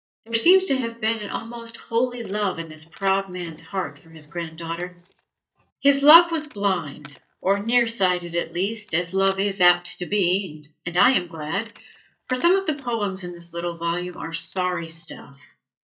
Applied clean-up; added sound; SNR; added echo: neural mask model DeepFilterNet 3.